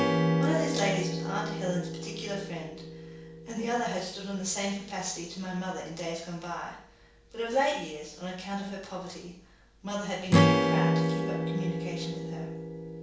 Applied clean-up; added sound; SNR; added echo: none; Strum; -3 dB; reverberation time 0.7 s.